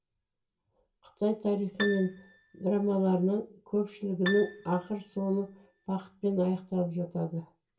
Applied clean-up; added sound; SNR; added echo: none; Piano; 11 dB; reverberation time 0.2 s.